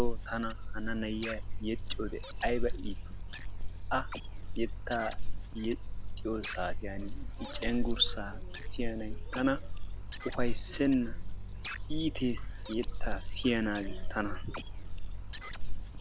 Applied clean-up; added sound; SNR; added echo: none; Bird; -3 dB; none.